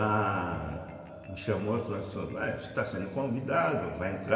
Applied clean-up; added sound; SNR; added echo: none; Marimba, xylophone; 18 dB; reverberation time 2.6 s.